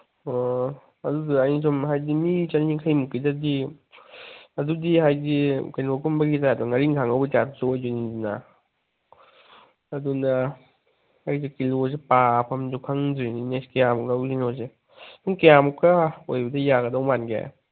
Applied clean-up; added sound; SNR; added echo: none; none; none; none.